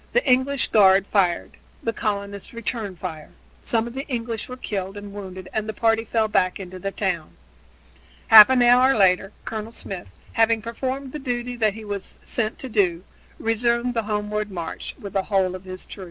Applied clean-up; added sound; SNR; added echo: none; none; none; none.